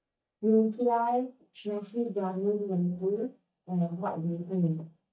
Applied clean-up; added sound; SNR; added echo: neural mask model DeepFilterNet 3.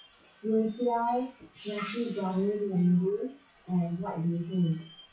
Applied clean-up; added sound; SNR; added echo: classical method WPE with log-MMSE.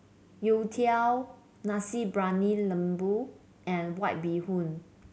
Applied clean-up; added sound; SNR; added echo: none; none; none; none.